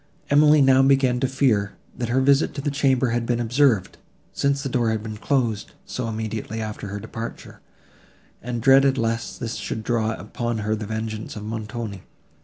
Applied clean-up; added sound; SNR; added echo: none; none; none; none.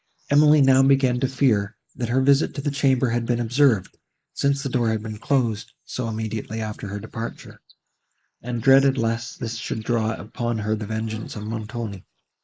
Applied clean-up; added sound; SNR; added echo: neural mask model Resemble Enhance denoiser.